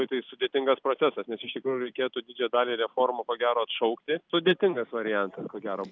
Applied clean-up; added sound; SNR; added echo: none; none; none; none.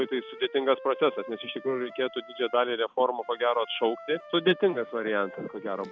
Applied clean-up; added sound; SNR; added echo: none; Wind instrument, woodwind instrument; 17 dB; none.